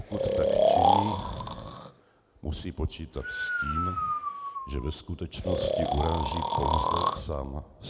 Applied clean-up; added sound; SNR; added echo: none; Breathing; -5 dB; none.